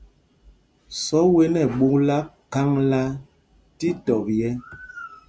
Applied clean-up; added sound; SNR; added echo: none; none; none; none.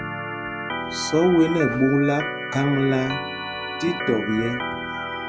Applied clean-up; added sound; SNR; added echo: none; Organ; 6 dB; none.